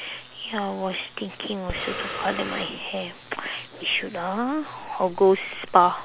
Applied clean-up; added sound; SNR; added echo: none; Breathing; 7 dB; none.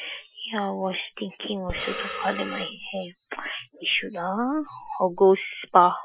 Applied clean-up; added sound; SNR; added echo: classical method Wiener filter.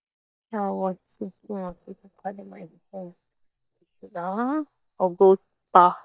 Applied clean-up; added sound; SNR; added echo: neural mask model DeepFilterNet 3.